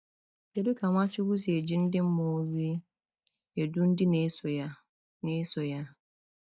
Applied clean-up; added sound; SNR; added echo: neural mask model DeepFilterNet 3.